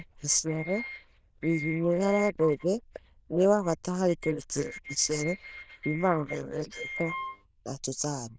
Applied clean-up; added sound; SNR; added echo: neural diffusion model UNIVERSE++.